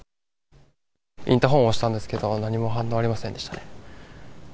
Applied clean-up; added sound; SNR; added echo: none; none; none; none.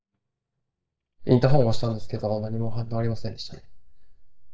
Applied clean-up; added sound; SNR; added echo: neural mask model DeepFilterNet 3.